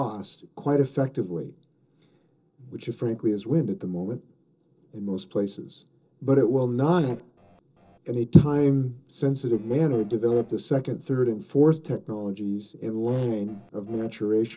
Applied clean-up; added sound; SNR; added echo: neural separator model SepFormer DNS4.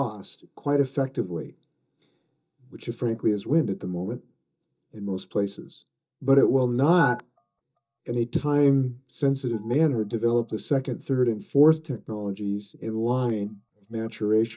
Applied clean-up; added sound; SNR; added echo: neural mask model DeepFilterNet 3.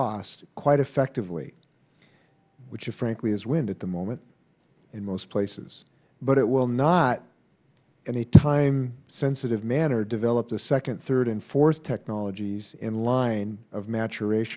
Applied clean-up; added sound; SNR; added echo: none; none; none; none.